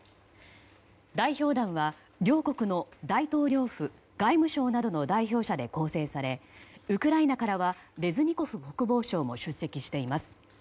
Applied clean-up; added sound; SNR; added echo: none; none; none; none.